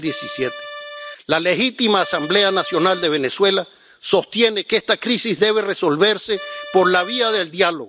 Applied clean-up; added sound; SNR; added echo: none; Accordion; 12 dB; none.